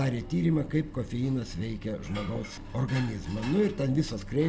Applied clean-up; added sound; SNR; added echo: none; none; none; none.